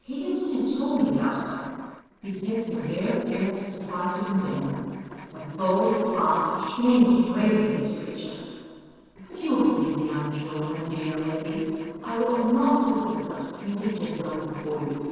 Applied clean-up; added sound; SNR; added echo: neural separator model SepFormer DNS4.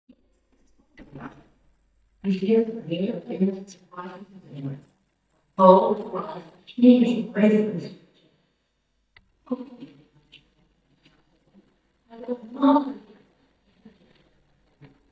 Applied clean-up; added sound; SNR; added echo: neural mask model DeepFilterNet 3.